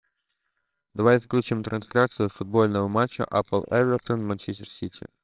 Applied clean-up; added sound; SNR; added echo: neural separator model SepFormer WHAMR!.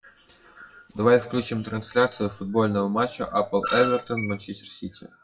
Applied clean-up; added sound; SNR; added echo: classical method WPE with log-MMSE.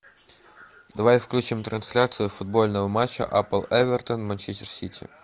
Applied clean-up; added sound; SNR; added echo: none; none; none; none.